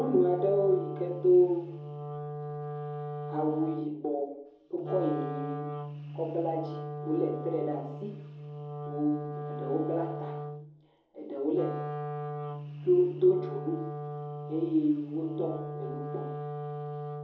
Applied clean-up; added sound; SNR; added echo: none; Wind instrument, woodwind instrument; 7 dB; reverberation time 2.6 s.